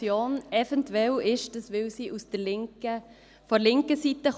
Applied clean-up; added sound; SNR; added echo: none; none; none; none.